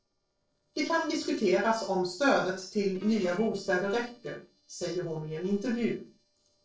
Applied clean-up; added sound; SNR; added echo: neural separator model SepFormer DNS4.